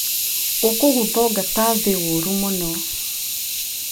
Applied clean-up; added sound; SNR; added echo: none; Hiss; 1 dB; none.